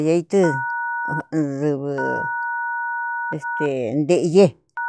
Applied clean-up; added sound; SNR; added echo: classical method log-MMSE.